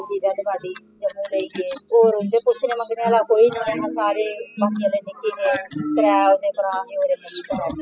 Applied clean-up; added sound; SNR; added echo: classical method spectral subtraction.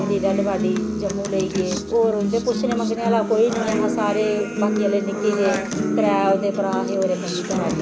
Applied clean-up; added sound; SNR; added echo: none; Acoustic guitar; 1 dB; none.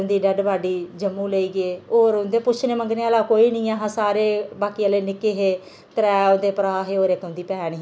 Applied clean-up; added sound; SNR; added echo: none; none; none; none.